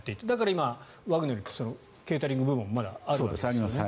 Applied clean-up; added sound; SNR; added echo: none; none; none; none.